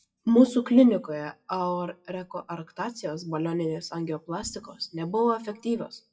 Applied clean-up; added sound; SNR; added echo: classical method WPE with log-MMSE.